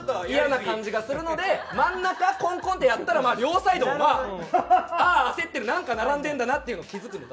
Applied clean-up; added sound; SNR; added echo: none; none; none; none.